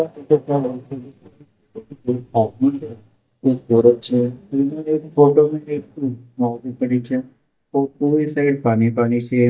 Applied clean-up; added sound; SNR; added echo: neural mask model DeepFilterNet 3.